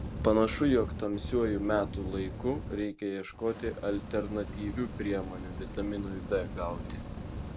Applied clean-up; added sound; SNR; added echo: none; Fire; 7 dB; none.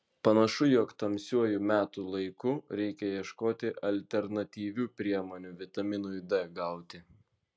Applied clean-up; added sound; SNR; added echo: none; none; none; none.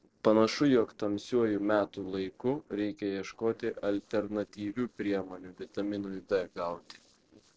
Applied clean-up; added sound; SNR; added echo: neural separator model SepFormer DNS4.